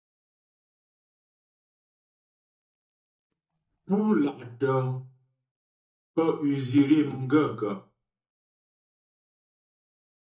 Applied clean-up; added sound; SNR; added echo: neural mask model DeepFilterNet 3.